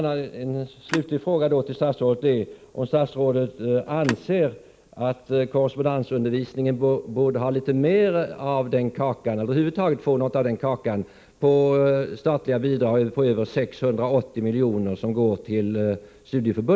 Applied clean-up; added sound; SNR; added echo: none; Telephone; 15 dB; none.